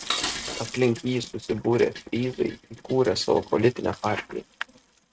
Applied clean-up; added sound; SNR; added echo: neural mask model RNNoise.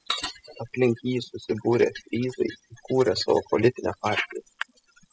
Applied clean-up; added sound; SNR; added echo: classical method spectral subtraction.